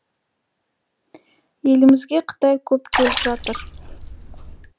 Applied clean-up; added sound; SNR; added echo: none; Water / Splash, splatter; 6 dB; none.